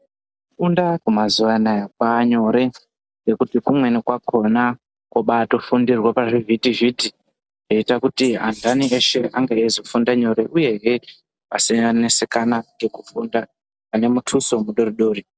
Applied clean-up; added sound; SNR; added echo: none; Wild animals; 18 dB; none.